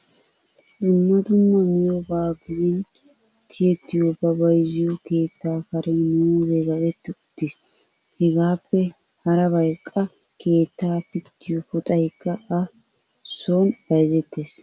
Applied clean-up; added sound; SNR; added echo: none; none; none; none.